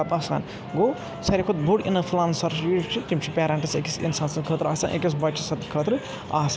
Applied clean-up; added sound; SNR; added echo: none; Wind instrument, woodwind instrument; 19 dB; none.